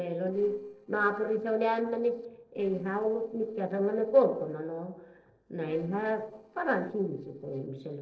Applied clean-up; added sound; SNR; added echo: neural separator model SepFormer DNS4.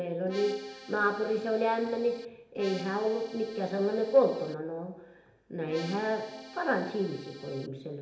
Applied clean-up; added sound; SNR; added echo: none; Accordion; 15 dB; reverberation time 0.7 s.